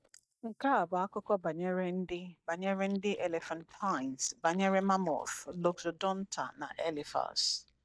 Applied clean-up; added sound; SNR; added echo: neural mask model DeepFilterNet 3.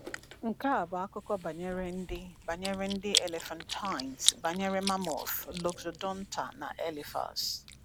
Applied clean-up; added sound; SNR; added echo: none; Chewing, mastication; 4 dB; none.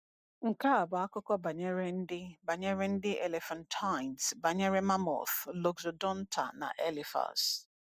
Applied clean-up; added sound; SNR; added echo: none; none; none; none.